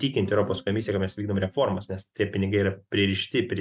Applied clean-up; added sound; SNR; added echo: neural mask model RNNoise.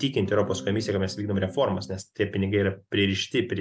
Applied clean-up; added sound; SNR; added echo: none; Electric guitar / Strum; 15 dB; none.